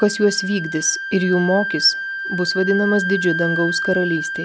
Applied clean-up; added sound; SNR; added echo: none; Wind instrument, woodwind instrument; 5 dB; none.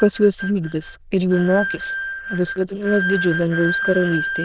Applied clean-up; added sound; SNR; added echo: neural diffusion model UNIVERSE++.